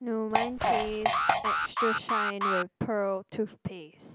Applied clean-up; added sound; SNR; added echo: none; Fart + Alarm; -5 dB; none.